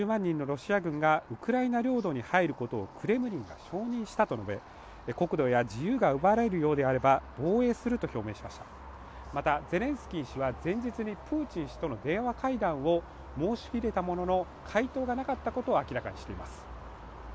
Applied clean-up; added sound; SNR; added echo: none; none; none; none.